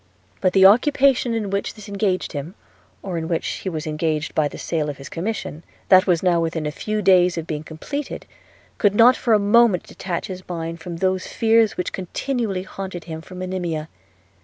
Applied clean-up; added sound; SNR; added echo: none; none; none; none.